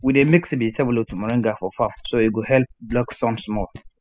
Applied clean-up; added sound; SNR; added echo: classical method spectral subtraction.